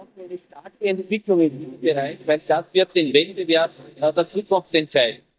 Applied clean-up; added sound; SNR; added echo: neural mask model DeepFilterNet 3.